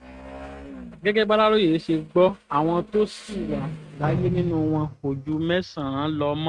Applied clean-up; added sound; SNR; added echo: neural mask model RNNoise.